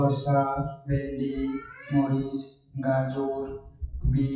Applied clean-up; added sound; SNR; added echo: classical method WPE with log-MMSE.